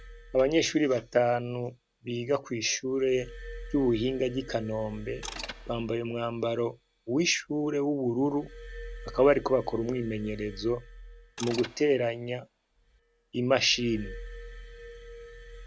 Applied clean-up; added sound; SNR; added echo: none; Glass + Mechanisms; 16 dB; none.